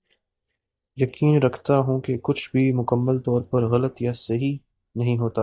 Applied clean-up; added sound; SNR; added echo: neural mask model DeepFilterNet 3.